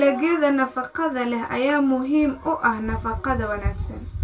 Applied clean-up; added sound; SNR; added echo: none; none; none; reverberation time 0.2 s.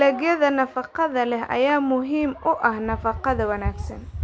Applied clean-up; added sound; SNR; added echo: none; none; none; none.